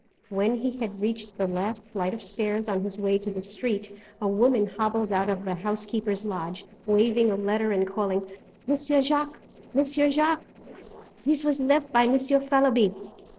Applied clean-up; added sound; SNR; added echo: neural separator model SepFormer DNS4.